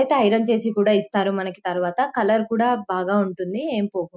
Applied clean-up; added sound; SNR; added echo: none; none; none; none.